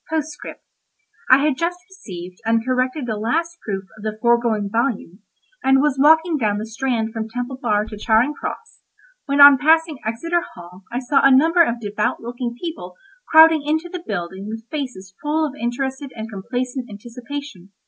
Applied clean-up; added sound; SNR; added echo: none; Run; 17 dB; none.